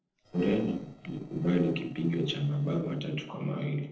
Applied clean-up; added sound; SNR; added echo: neural separator model SepFormer DNS4.